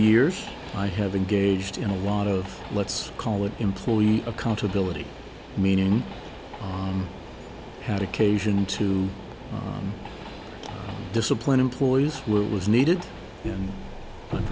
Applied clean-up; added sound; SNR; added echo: none; Train; 14 dB; none.